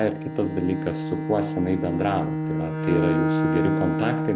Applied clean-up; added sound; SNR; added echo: none; Bowed string instrument; 0 dB; none.